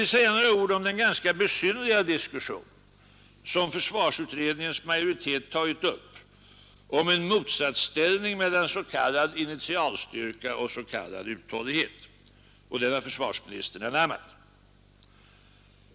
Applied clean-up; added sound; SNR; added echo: none; none; none; none.